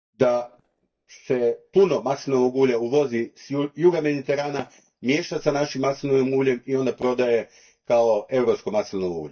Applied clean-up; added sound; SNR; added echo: neural mask model DeepFilterNet 3.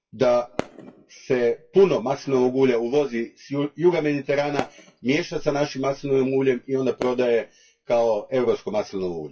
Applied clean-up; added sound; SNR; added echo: classical method WPE with log-MMSE.